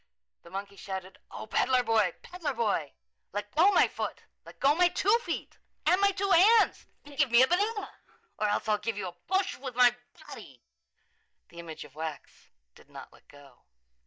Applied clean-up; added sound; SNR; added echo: neural mask model DeepFilterNet 3.